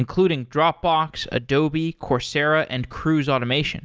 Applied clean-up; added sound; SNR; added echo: none; none; none; none.